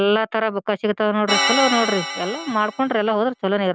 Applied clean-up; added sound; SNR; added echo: none; Organ; 5 dB; none.